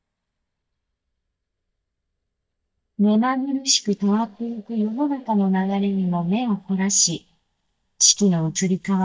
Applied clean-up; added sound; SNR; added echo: neural mask model DeepFilterNet 3.